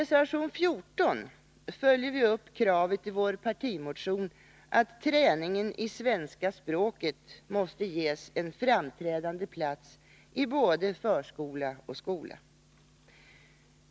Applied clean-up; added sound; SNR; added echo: none; none; none; none.